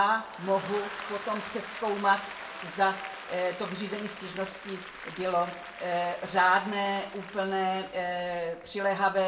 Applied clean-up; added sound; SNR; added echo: none; Applause / Crowd; 13 dB; reverberation time 0.3 s.